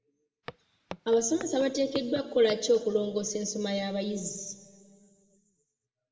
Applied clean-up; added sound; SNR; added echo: none; Walk, footsteps; 16 dB; reverberation time 1.5 s.